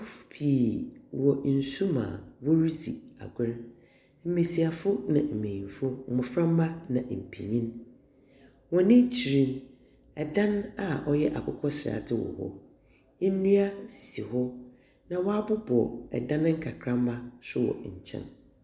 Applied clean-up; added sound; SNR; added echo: none; none; none; none.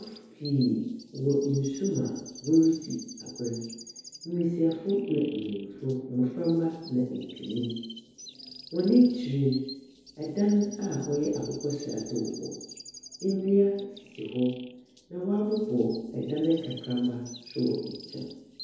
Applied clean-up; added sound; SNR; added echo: none; Chirp, tweet; 19 dB; reverberation time 1.9 s.